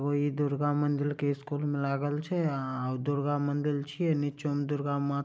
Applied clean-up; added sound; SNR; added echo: none; none; none; none.